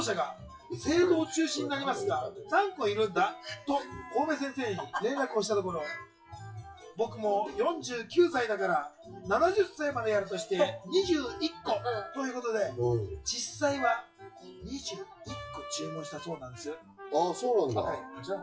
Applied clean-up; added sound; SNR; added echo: classical method WPE with log-MMSE.